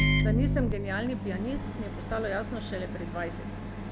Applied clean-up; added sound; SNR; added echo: none; Microwave oven; -4 dB; none.